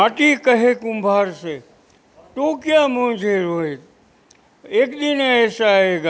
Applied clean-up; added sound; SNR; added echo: none; none; none; none.